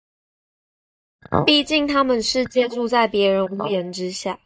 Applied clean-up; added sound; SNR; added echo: neural mask model DeepFilterNet 3.